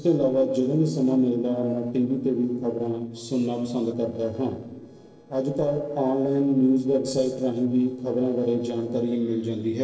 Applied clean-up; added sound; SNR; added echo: neural separator model SepFormer DNS4.